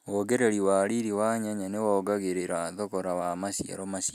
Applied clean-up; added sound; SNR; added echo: none; none; none; none.